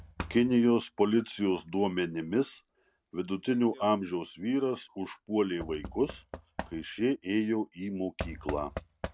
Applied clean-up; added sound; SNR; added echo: neural mask model RNNoise.